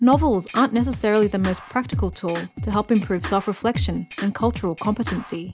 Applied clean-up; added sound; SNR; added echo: none; Drum kit; 8 dB; none.